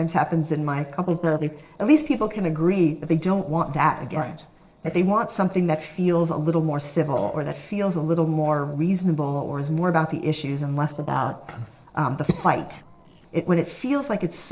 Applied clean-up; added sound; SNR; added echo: neural separator model SepFormer DNS4.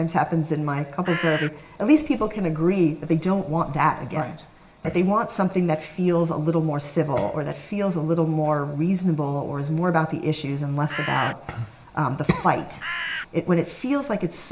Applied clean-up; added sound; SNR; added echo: none; Bird; 6 dB; reverberation time 0.9 s.